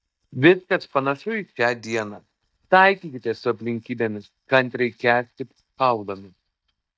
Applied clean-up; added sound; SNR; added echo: neural mask model DeepFilterNet 3.